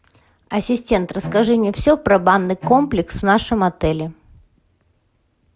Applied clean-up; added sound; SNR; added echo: none; Bowed string instrument; 15 dB; none.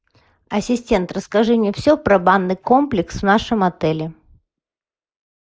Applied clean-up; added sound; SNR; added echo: neural mask model Resemble Enhance denoiser.